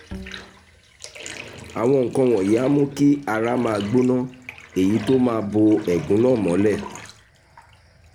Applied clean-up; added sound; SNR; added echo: none; Bowed string instrument + Bathtub (filling or washing); 18 dB; none.